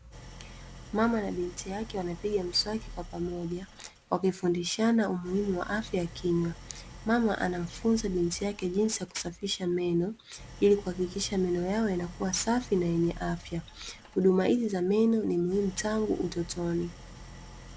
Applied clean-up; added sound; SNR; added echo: none; Idling; 17 dB; none.